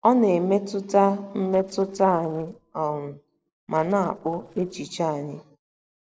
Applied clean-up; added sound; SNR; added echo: neural separator model SepFormer DNS4.